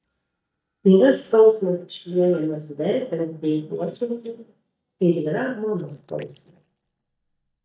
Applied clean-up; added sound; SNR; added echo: neural mask model DeepFilterNet 3.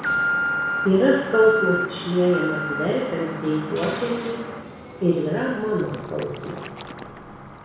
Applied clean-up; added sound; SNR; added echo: none; Alarm; 5 dB; reverberation time 1.1 s.